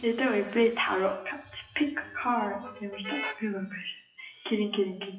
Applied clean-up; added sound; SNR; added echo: classical method WPE with log-MMSE.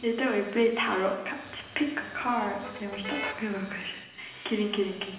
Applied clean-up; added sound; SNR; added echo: none; Motor vehicle (road); 12 dB; reverberation time 1.0 s.